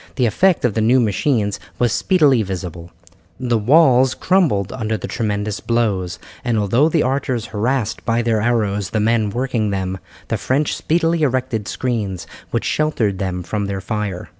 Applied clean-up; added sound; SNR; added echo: none; none; none; none.